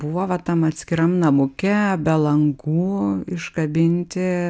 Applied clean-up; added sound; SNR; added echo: none; none; none; none.